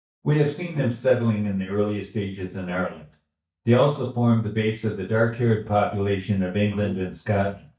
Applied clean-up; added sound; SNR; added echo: neural mask model DeepFilterNet 3.